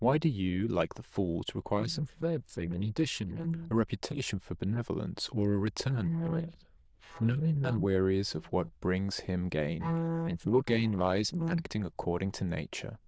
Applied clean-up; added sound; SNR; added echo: neural diffusion model UNIVERSE++.